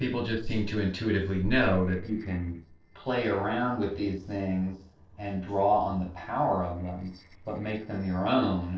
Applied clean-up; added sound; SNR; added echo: neural separator model SepFormer DNS4.